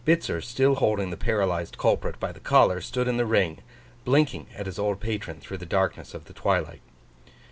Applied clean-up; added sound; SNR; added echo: none; none; none; none.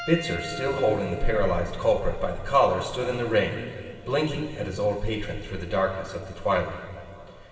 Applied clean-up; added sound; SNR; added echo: none; Piano; 18 dB; reverberation time 2.4 s.